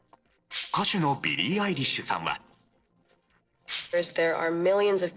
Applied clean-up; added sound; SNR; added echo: neural separator model SepFormer DNS4.